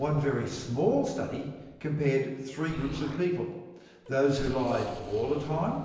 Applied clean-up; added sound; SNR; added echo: none; Explosion; 15 dB; reverberation time 1.0 s.